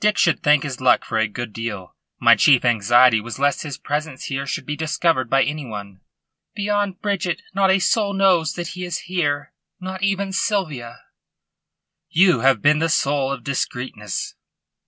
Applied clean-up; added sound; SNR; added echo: none; none; none; none.